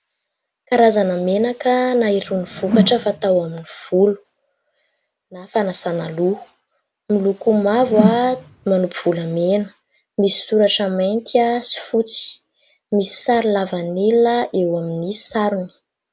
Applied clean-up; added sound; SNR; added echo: none; Whoosh, swoosh, swish; 4 dB; none.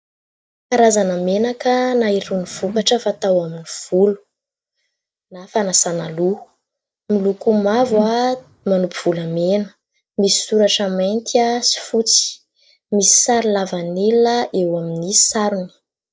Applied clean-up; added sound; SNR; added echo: neural mask model DeepFilterNet 3.